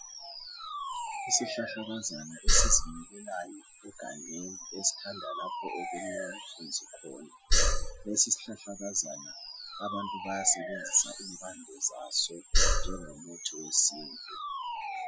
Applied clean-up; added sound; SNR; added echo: classical method Wiener filter.